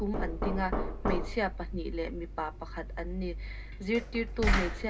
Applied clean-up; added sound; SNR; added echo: none; Knock; -1 dB; reverberation time 0.2 s.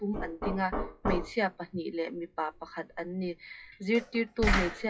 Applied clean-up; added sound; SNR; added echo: classical method WPE with log-MMSE.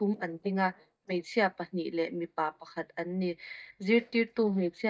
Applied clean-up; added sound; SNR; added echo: neural mask model DeepFilterNet 3.